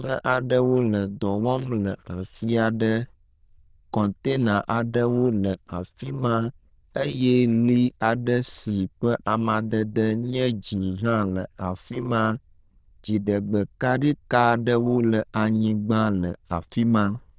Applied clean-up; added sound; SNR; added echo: neural diffusion model UNIVERSE++.